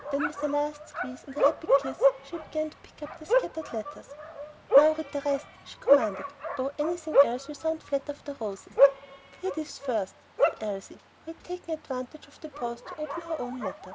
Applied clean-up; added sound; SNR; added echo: none; Bark; -3 dB; none.